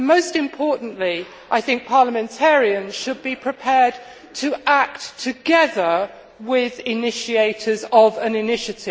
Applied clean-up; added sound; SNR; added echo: none; none; none; none.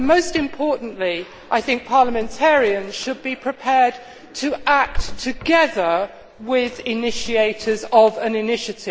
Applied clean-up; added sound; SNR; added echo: none; Drawer open or close; 12 dB; none.